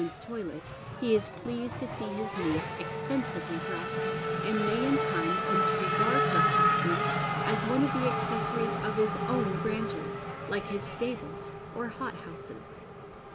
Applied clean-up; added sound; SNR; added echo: none; Race car, auto racing / Accelerating, revving, vroom; -2 dB; none.